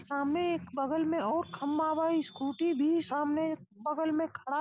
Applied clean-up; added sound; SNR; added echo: none; none; none; none.